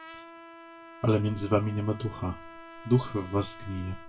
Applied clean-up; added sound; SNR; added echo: none; Trumpet; 17 dB; reverberation time 0.2 s.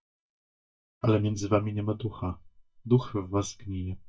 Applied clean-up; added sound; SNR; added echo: neural mask model DeepFilterNet 3.